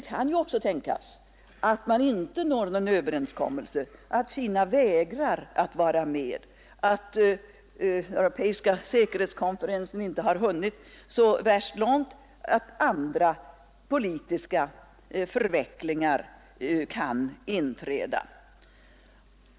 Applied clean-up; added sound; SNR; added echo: none; none; none; none.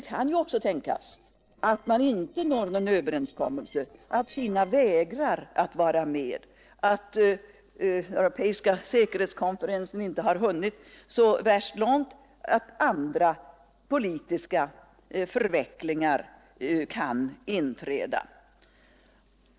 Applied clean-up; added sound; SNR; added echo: neural separator model SepFormer DNS4.